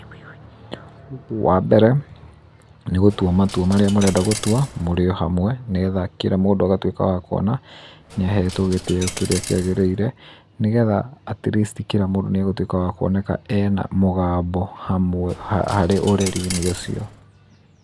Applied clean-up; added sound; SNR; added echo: none; Coin (dropping); 12 dB; none.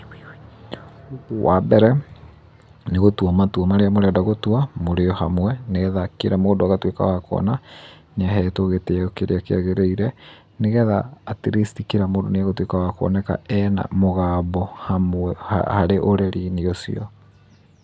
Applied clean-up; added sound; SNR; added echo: none; none; none; none.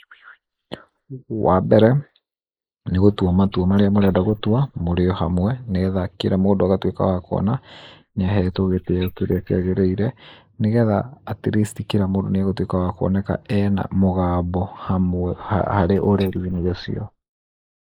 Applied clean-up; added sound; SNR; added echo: neural mask model Resemble Enhance denoiser.